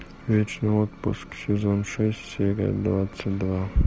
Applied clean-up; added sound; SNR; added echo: none; none; none; none.